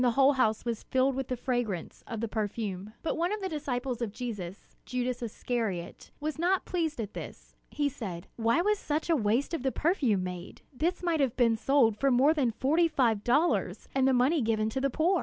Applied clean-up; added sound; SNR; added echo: none; none; none; none.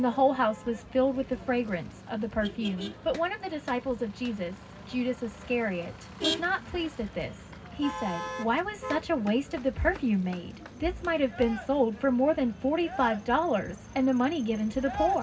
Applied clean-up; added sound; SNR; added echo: none; Motor vehicle (road); 12 dB; reverberation time 0.4 s.